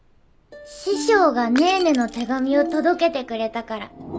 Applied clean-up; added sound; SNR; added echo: none; Shatter / Crushing; 19 dB; none.